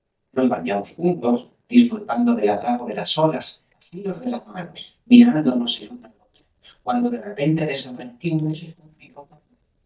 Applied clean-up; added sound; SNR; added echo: neural mask model DeepFilterNet 3.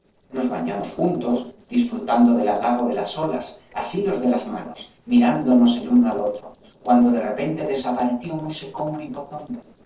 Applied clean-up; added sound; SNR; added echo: neural separator model SepFormer DNS4.